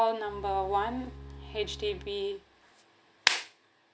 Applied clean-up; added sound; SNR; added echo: none; Bowed string instrument; 14 dB; none.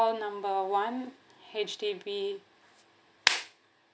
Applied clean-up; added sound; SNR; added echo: none; none; none; none.